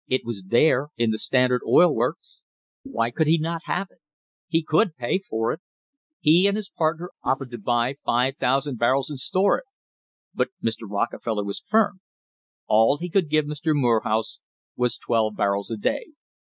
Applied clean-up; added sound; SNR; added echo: neural mask model Resemble Enhance denoiser.